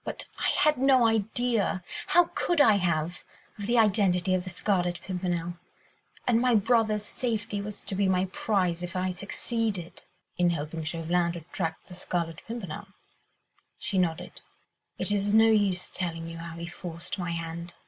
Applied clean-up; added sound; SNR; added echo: none; none; none; none.